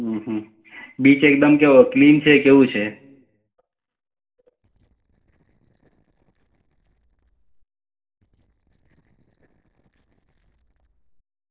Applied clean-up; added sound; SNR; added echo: neural separator model SepFormer DNS4.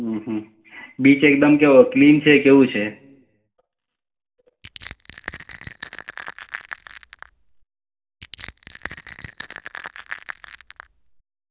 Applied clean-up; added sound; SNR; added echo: none; Crushing; 16 dB; reverberation time 0.4 s.